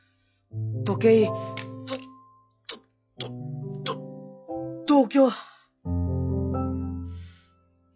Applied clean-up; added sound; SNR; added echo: classical method log-MMSE.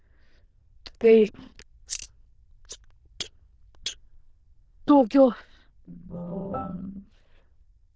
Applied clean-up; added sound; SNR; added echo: neural diffusion model UNIVERSE++.